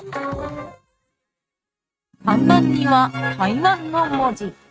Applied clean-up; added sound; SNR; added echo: neural mask model RNNoise.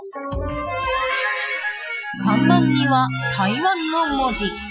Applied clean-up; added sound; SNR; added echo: classical method Wiener filter.